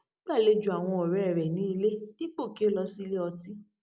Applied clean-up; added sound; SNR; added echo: none; none; none; none.